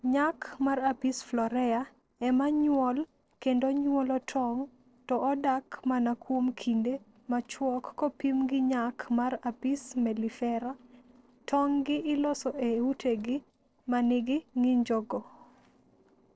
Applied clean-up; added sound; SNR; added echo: neural separator model SepFormer DNS4.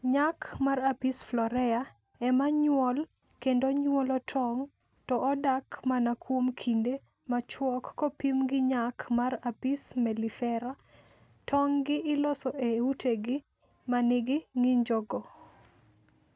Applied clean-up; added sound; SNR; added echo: none; none; none; none.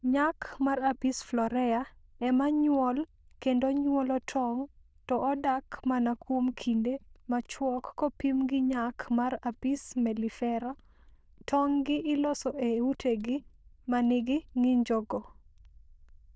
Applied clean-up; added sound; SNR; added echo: neural diffusion model UNIVERSE++.